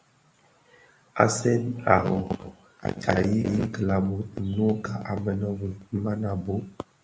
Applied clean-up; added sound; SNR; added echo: none; none; none; none.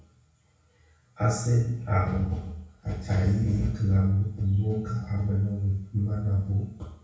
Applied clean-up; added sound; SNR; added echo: none; none; none; reverberation time 0.6 s.